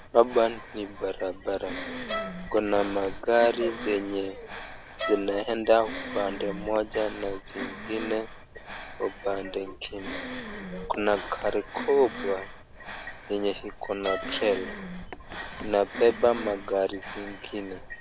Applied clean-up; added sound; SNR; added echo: none; Breathing + Bowed string instrument; 10 dB; none.